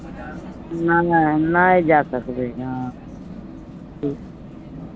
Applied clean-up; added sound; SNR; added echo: none; Vehicle; 14 dB; none.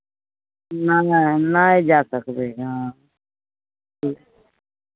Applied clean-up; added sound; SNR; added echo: none; none; none; none.